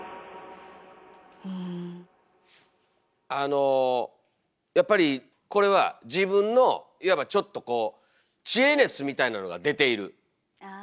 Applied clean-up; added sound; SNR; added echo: none; none; none; none.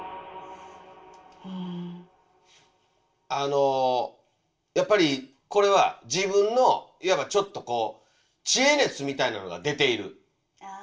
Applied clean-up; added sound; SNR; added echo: none; none; none; reverberation time 0.3 s.